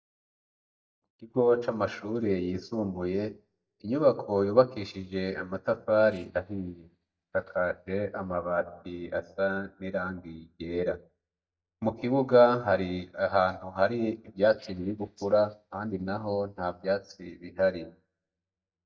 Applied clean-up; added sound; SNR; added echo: neural mask model DeepFilterNet 3.